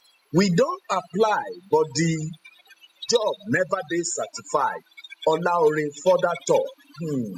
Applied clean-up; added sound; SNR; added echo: classical method spectral subtraction.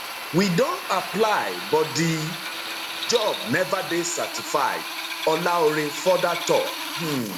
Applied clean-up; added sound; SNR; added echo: none; Drill; 7 dB; none.